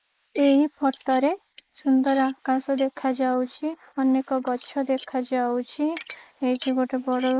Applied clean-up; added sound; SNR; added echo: neural mask model Resemble Enhance denoiser.